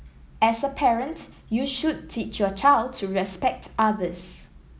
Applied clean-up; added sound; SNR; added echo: none; none; none; none.